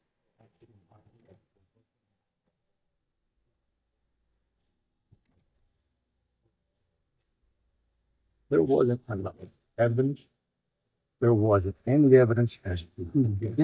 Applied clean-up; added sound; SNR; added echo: neural mask model DeepFilterNet 3.